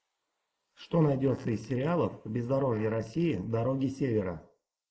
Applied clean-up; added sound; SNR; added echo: neural mask model Resemble Enhance denoiser.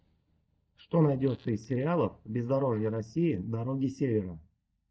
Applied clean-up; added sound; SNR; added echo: neural mask model DeepFilterNet 3.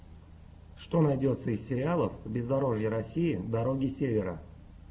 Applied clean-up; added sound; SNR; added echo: none; none; none; none.